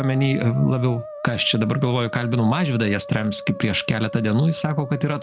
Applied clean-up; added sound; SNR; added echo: none; Musical instrument; 14 dB; none.